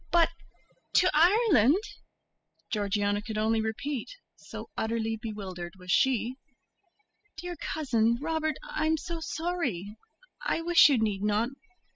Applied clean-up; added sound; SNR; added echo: classical method spectral subtraction.